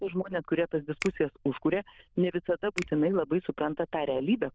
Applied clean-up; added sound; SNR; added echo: neural diffusion model UNIVERSE++.